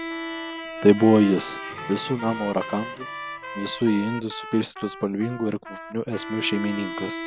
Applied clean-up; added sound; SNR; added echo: none; Bowed string instrument + Trumpet; 10 dB; none.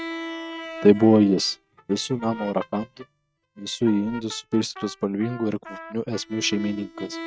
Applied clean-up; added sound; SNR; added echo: neural mask model RNNoise.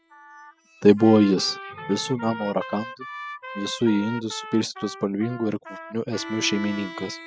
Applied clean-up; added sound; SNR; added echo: classical method spectral subtraction.